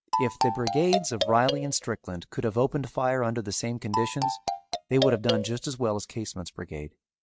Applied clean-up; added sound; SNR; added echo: neural mask model RNNoise.